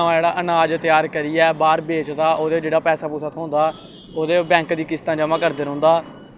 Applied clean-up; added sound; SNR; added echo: none; none; none; none.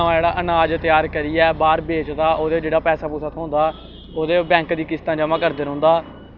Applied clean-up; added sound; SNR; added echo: none; Bass guitar; 18 dB; none.